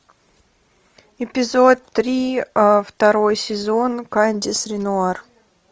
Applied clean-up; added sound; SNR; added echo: none; none; none; none.